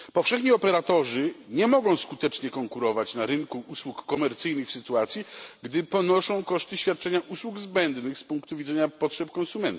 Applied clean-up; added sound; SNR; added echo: none; none; none; none.